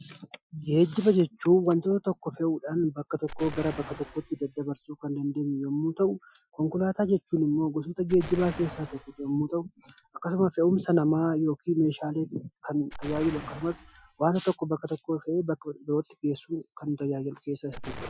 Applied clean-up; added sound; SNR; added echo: classical method Wiener filter.